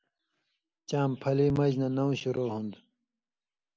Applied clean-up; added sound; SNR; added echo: none; none; none; none.